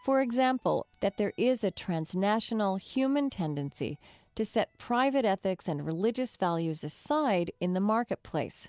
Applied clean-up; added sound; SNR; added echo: none; none; none; none.